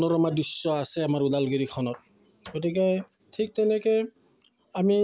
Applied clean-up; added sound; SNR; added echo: none; none; none; none.